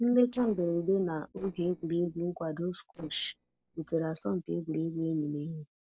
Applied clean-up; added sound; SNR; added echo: neural separator model SepFormer DNS4.